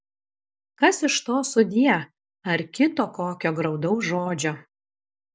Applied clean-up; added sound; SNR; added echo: none; none; none; none.